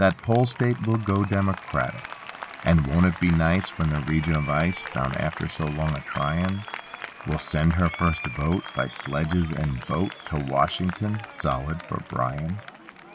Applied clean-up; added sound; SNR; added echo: none; Applause; 13 dB; none.